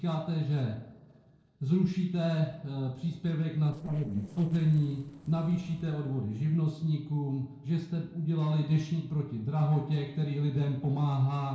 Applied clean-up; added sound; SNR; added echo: neural separator model SepFormer DNS4.